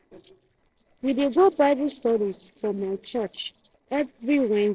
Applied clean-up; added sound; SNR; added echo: neural separator model SepFormer DNS4.